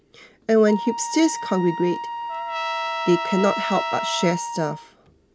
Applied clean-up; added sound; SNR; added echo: none; Wind instrument, woodwind instrument + Trumpet; 6 dB; none.